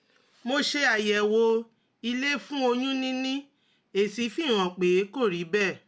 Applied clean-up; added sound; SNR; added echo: none; none; none; none.